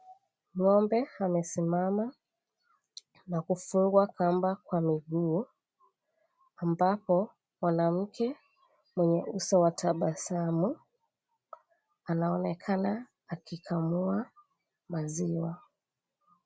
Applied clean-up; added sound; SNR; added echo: none; none; none; none.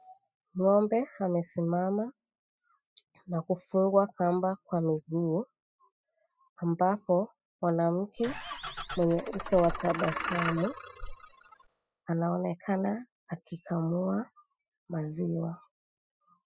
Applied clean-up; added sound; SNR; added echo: classical method spectral subtraction.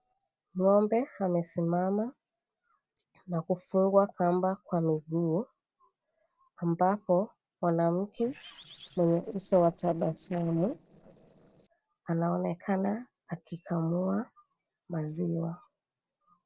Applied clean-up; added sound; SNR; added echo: neural separator model SepFormer DNS4.